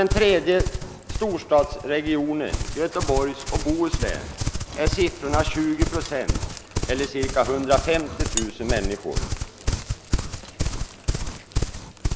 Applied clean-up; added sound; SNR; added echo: none; Livestock, farm animals, working animals; 2 dB; none.